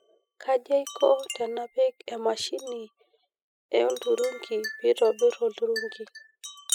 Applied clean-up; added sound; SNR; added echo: classical method spectral subtraction.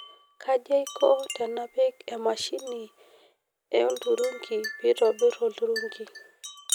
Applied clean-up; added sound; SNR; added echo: none; Wind chime; 13 dB; none.